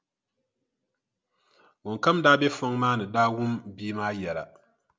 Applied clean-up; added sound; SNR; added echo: none; none; none; none.